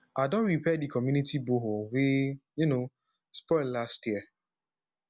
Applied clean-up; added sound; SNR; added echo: none; none; none; none.